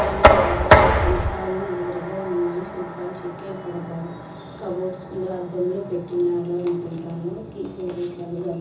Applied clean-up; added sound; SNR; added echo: none; Knock; -4 dB; reverberation time 0.6 s.